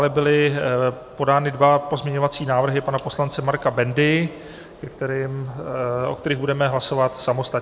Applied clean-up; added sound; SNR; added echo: none; none; none; none.